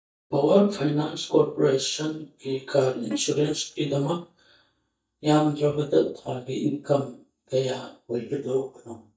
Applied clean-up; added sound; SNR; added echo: neural mask model DeepFilterNet 3.